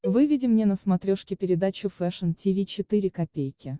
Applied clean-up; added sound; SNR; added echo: none; Cowbell; 16 dB; none.